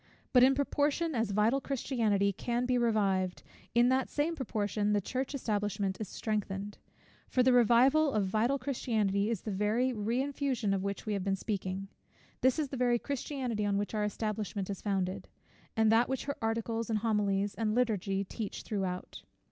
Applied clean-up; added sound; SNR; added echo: none; none; none; none.